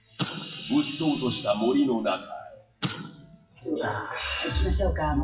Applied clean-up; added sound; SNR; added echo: classical method WPE with log-MMSE.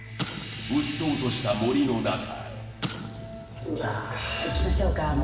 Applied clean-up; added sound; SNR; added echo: none; Explosion; 13 dB; reverberation time 1.1 s.